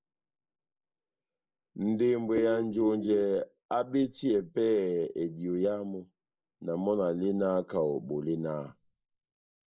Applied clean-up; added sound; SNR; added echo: neural mask model Resemble Enhance denoiser.